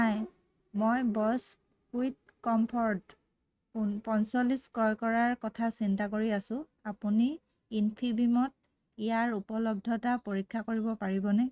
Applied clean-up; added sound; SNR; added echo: neural mask model RNNoise.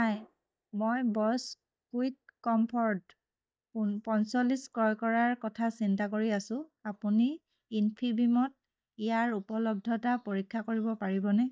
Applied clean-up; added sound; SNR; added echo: neural mask model DeepFilterNet 3.